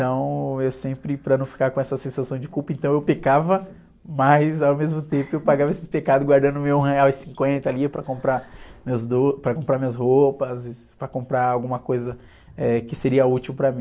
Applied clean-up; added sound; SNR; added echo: none; none; none; none.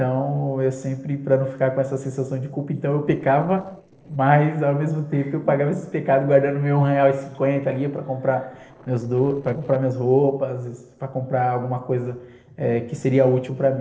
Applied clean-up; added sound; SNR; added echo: neural separator model SepFormer DNS4.